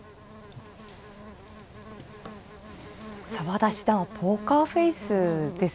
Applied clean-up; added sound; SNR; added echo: none; Buzz; 14 dB; none.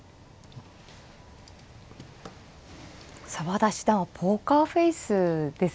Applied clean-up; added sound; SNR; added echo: none; none; none; none.